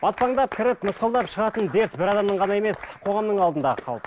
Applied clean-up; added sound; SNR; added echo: none; none; none; none.